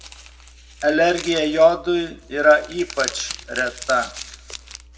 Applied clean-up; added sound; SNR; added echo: none; Crumpling, crinkling; 15 dB; reverberation time 0.6 s.